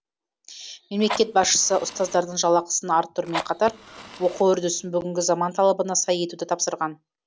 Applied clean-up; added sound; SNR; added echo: none; Fire; 13 dB; none.